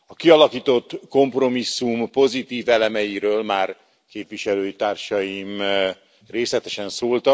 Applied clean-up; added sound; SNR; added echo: none; none; none; none.